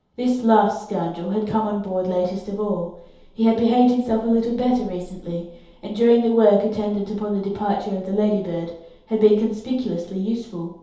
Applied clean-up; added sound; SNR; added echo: none; none; none; reverberation time 0.8 s.